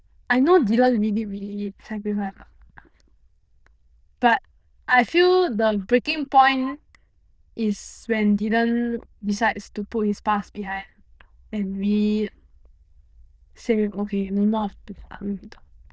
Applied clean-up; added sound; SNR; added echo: neural diffusion model UNIVERSE++.